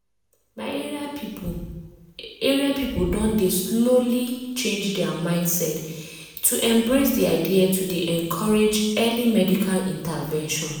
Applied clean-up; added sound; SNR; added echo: none; none; none; reverberation time 1.1 s.